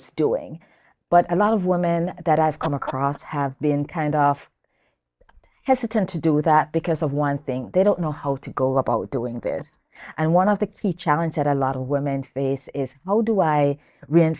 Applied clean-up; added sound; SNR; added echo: neural mask model DeepFilterNet 3.